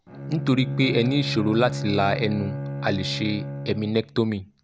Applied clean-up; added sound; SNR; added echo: none; Bowed string instrument; 6 dB; none.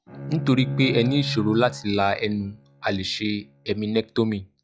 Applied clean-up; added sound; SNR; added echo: classical method log-MMSE.